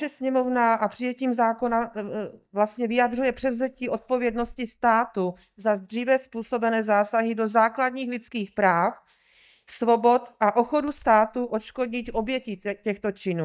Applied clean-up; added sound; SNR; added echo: neural mask model DeepFilterNet 3.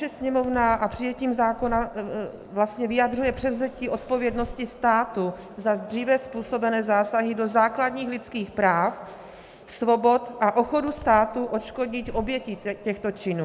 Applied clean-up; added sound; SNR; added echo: none; Zipper (clothing); 17 dB; none.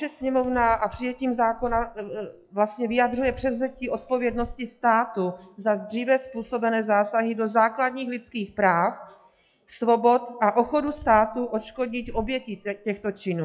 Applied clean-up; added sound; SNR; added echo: classical method log-MMSE.